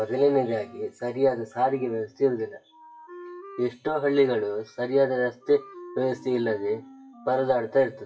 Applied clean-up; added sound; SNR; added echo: classical method WPE with log-MMSE.